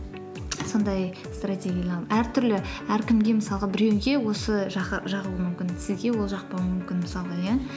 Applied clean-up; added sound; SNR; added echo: none; none; none; none.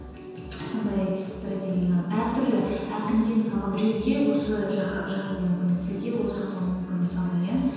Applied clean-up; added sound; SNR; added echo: none; none; none; reverberation time 1.2 s.